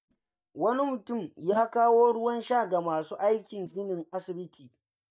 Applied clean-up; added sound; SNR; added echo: neural mask model DeepFilterNet 3.